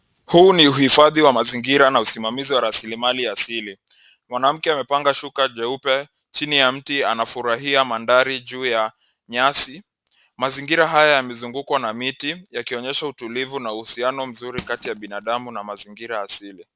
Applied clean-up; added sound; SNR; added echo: none; Crushing; 17 dB; none.